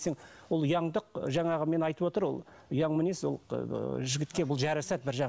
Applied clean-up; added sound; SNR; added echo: none; none; none; none.